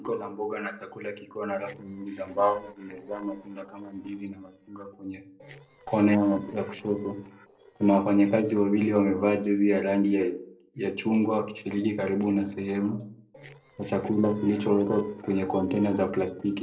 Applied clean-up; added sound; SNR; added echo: neural separator model SepFormer DNS4.